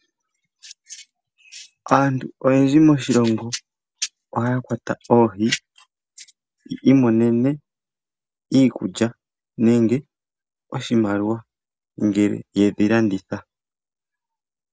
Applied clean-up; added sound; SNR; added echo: none; none; none; none.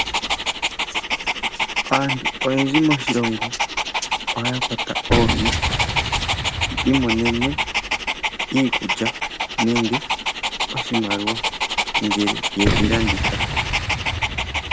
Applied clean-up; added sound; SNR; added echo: none; Boom + Dog; -2 dB; none.